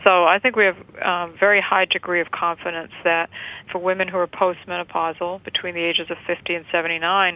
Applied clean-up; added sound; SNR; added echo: none; none; none; none.